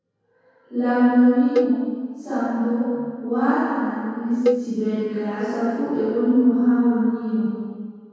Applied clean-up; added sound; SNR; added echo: none; Cowbell; 7 dB; reverberation time 2.0 s.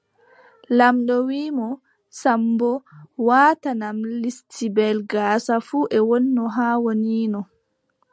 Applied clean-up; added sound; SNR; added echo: none; none; none; none.